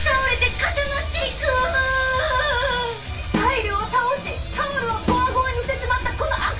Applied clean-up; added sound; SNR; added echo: none; Snare drum; 8 dB; reverberation time 0.3 s.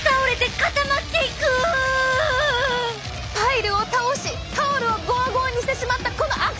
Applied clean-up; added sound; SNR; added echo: none; none; none; none.